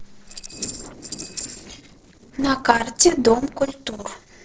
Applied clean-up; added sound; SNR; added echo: neural separator model SepFormer DNS4.